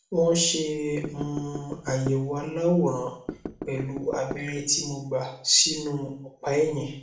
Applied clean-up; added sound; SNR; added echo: none; Knock / Wood; 11 dB; reverberation time 0.5 s.